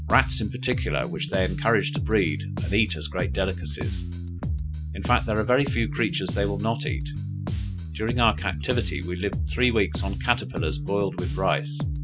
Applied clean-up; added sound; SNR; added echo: none; Bass guitar; 2 dB; none.